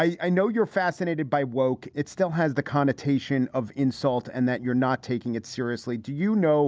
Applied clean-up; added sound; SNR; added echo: none; none; none; none.